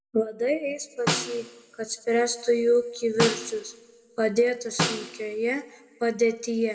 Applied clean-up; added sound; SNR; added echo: none; Snare drum; 6 dB; reverberation time 1.3 s.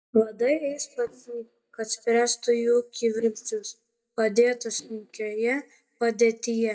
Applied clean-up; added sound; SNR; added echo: neural mask model DeepFilterNet 3.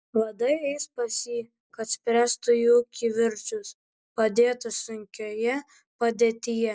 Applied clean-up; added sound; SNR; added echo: none; none; none; none.